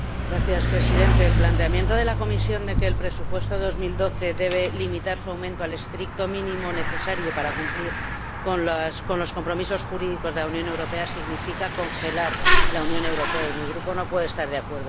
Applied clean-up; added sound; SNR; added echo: none; Mechanisms / Bicycle; -4 dB; none.